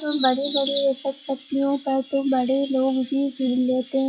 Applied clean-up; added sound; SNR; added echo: classical method WPE with log-MMSE.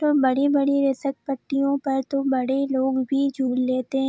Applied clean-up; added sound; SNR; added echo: none; none; none; none.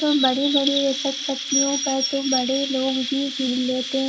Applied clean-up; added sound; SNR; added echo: none; Chirp, tweet; 3 dB; reverberation time 2.1 s.